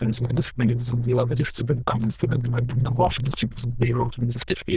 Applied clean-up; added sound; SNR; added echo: neural diffusion model UNIVERSE++.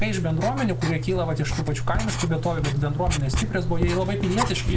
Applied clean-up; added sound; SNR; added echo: none; Writing; 1 dB; none.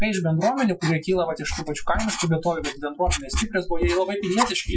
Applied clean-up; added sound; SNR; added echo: classical method Wiener filter.